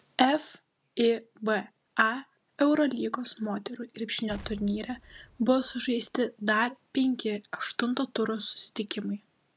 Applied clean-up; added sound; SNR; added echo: none; Explosion; 20 dB; none.